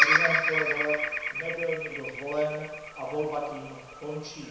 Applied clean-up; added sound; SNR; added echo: none; Bird vocalization, bird call, bird song; -3 dB; reverberation time 1.0 s.